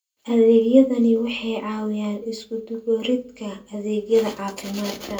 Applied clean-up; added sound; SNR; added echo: none; none; none; reverberation time 0.2 s.